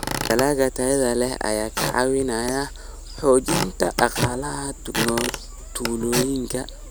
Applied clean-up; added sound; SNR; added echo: none; Squeak / Wood; 6 dB; none.